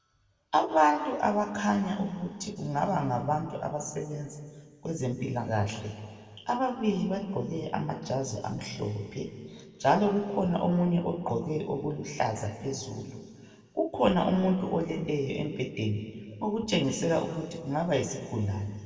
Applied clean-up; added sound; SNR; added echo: none; none; none; reverberation time 1.9 s.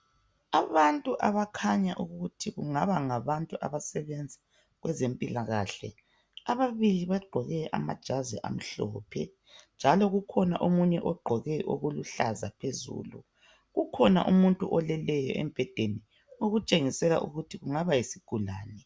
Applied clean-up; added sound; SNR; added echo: none; none; none; none.